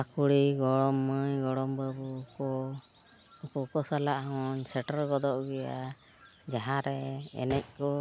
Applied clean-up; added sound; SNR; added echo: none; none; none; none.